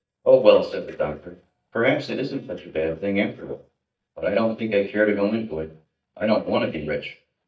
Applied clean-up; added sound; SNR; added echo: neural mask model DeepFilterNet 3.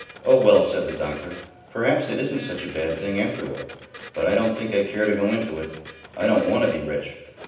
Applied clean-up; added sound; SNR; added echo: none; Printer; 18 dB; reverberation time 0.9 s.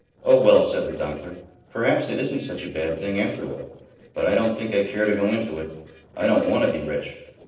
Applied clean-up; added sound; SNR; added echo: neural separator model SepFormer DNS4.